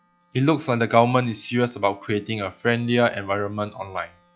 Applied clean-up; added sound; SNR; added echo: classical method log-MMSE.